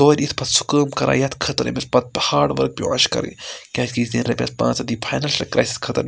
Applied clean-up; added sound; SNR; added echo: none; none; none; none.